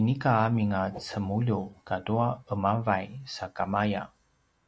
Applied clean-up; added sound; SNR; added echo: none; Whoosh, swoosh, swish; 16 dB; none.